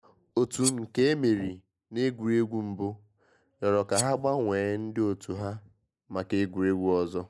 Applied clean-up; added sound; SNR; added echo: neural mask model Resemble Enhance denoiser.